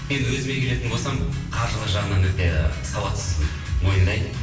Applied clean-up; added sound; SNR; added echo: none; Motorcycle / Engine; 10 dB; reverberation time 1.0 s.